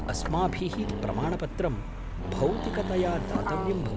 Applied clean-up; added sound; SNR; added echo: none; Motor vehicle (road) + Accelerating, revving, vroom; 1 dB; none.